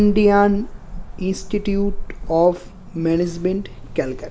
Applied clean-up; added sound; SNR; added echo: none; Cricket / Motor vehicle (road); 8 dB; none.